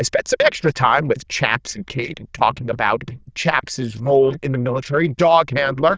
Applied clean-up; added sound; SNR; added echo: neural diffusion model UNIVERSE++.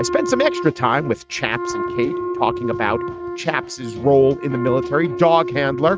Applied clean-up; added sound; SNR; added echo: neural mask model RNNoise.